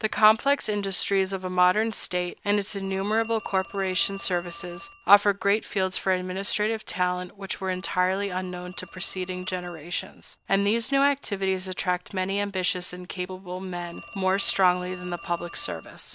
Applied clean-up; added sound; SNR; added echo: none; Telephone; 14 dB; none.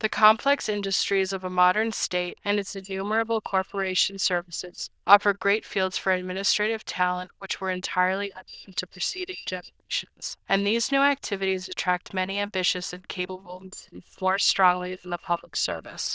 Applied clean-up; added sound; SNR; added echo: neural diffusion model UNIVERSE++.